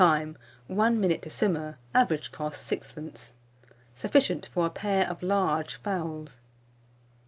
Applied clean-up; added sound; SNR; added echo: none; none; none; none.